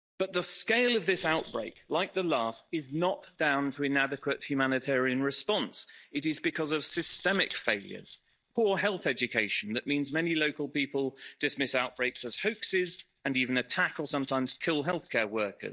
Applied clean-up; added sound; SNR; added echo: neural mask model DeepFilterNet 3.